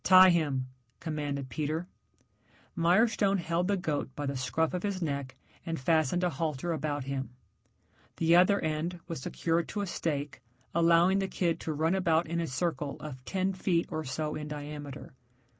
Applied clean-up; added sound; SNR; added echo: none; none; none; none.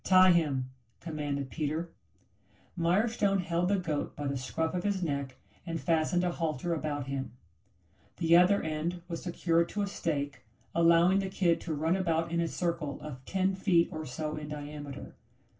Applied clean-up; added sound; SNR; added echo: none; none; none; reverberation time 0.2 s.